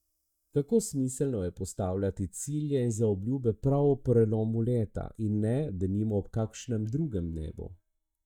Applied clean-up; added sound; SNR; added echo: neural mask model DeepFilterNet 3.